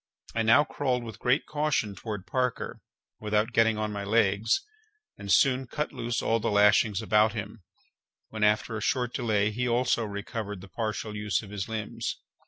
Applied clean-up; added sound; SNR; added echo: none; none; none; none.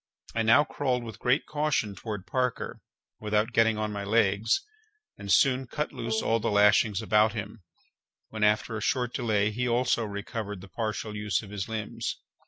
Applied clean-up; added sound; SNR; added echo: none; Brass instrument; 16 dB; none.